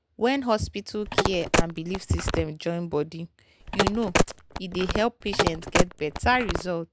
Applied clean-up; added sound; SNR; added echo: none; Telephone; -1 dB; none.